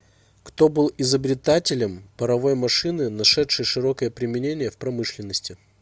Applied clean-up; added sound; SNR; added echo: none; none; none; none.